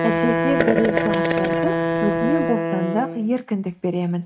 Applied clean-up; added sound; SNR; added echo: neural mask model RNNoise.